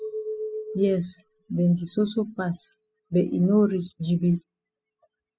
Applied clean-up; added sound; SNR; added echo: classical method spectral subtraction.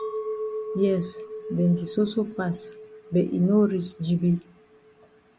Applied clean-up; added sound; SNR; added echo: none; Chink, clink; 11 dB; none.